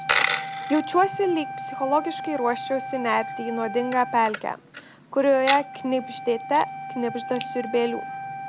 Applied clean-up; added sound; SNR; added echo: none; Coin (dropping) + Wind instrument, woodwind instrument; 6 dB; none.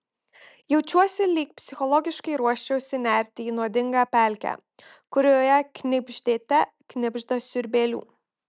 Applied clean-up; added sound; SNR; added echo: none; none; none; none.